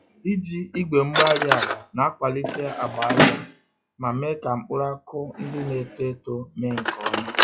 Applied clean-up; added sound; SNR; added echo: classical method log-MMSE.